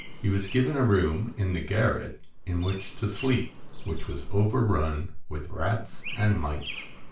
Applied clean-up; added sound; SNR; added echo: none; Chirp, tweet; 19 dB; reverberation time 0.3 s.